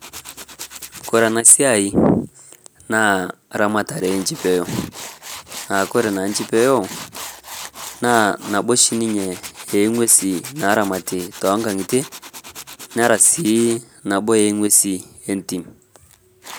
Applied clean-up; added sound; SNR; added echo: none; Tools; 17 dB; none.